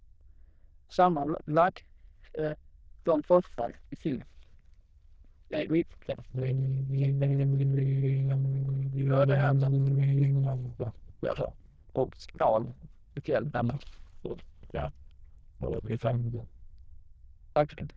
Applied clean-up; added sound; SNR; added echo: neural diffusion model UNIVERSE++.